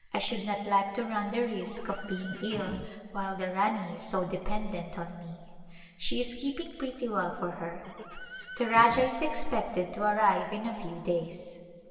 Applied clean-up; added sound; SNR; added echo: none; Livestock, farm animals, working animals; 14 dB; reverberation time 2.3 s.